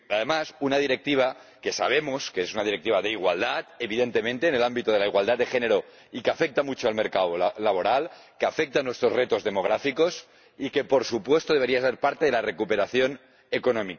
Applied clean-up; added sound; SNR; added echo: none; none; none; none.